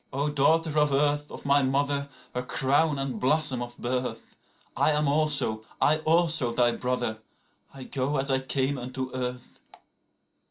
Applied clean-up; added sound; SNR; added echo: none; none; none; none.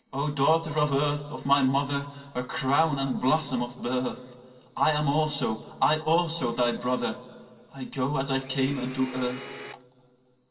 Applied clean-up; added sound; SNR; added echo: none; Domestic sounds, home sounds; 14 dB; reverberation time 2.7 s.